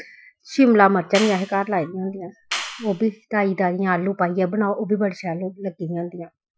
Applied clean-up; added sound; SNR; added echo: classical method Wiener filter.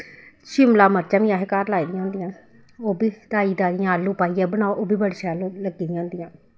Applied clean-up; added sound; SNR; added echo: none; none; none; none.